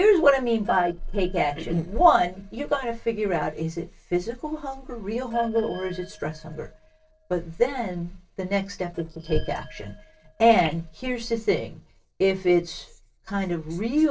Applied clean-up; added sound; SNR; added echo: neural separator model SepFormer DNS4.